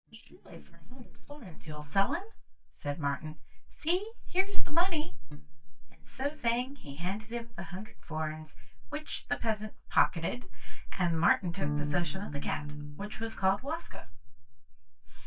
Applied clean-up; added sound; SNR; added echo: neural mask model DeepFilterNet 3.